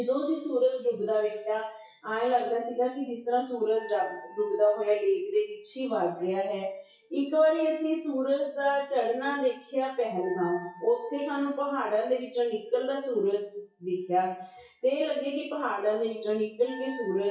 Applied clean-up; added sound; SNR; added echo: classical method WPE with log-MMSE.